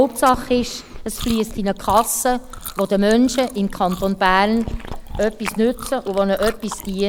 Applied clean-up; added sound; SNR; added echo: none; Chewing, mastication; 12 dB; none.